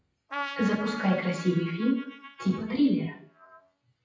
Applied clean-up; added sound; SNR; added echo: classical method WPE with log-MMSE.